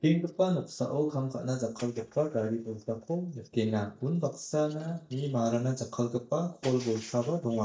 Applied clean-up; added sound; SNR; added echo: neural mask model DeepFilterNet 3.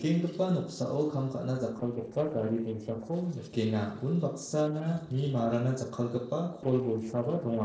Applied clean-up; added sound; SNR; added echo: neural separator model SepFormer DNS4.